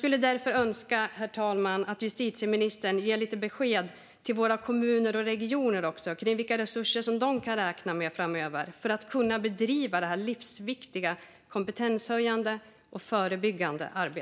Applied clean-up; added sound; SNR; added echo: none; none; none; none.